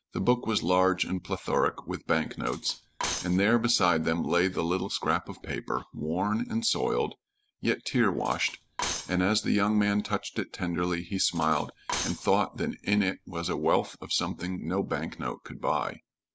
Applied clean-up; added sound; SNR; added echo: none; Cutlery, silverware; 11 dB; none.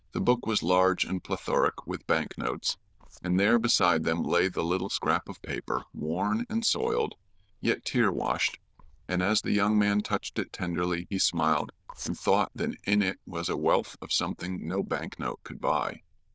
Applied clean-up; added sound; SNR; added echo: neural diffusion model UNIVERSE++.